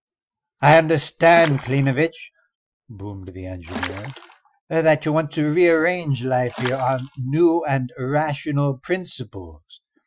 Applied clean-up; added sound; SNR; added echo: classical method Wiener filter.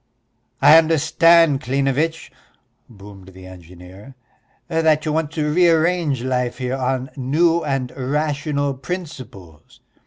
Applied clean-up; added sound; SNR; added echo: none; none; none; none.